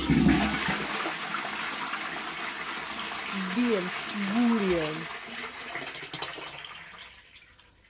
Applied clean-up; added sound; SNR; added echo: none; Toilet flush / Water; -3 dB; none.